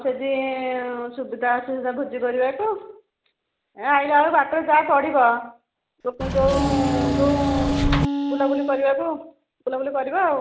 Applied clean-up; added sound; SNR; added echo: none; Wind instrument, woodwind instrument + Engine / Mechanisms; 0 dB; none.